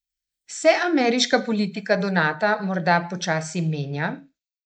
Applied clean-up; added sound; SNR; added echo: neural mask model Resemble Enhance denoiser.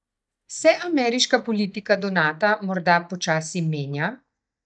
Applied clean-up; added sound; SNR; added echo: neural mask model DeepFilterNet 3.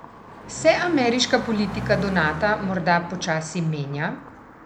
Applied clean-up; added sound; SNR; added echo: none; Car passing by; 12 dB; none.